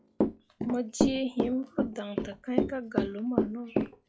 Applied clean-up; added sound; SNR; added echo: classical method log-MMSE.